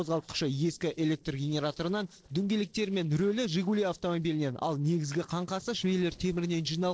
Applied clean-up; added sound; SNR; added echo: neural separator model SepFormer DNS4.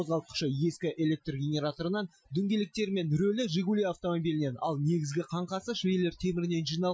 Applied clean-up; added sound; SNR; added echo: classical method Wiener filter.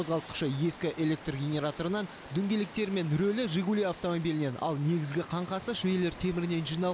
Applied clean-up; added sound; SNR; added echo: none; Water; 17 dB; none.